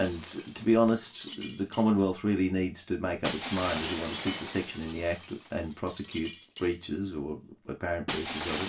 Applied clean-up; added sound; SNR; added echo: none; Shatter; 8 dB; reverberation time 0.2 s.